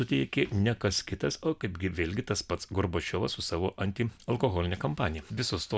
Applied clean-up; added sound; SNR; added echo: none; none; none; none.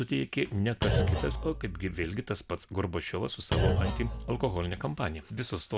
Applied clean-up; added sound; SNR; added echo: none; Thump, thud; -1 dB; none.